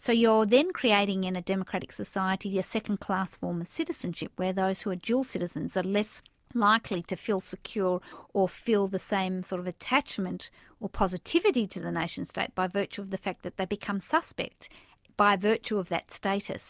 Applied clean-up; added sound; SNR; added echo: none; none; none; none.